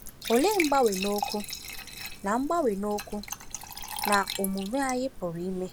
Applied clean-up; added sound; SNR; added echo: none; Fill (with liquid) / Trickle, dribble / Glass; 8 dB; none.